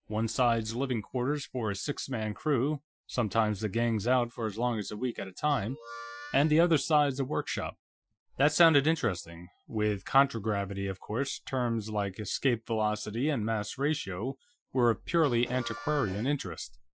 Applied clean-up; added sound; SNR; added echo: classical method Wiener filter.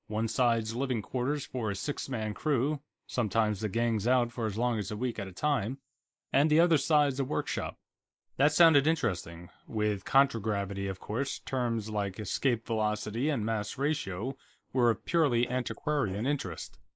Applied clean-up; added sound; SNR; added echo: neural mask model Resemble Enhance denoiser.